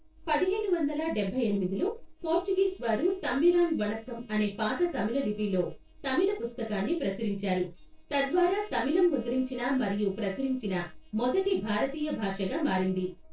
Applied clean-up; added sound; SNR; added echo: neural separator model SepFormer DNS4.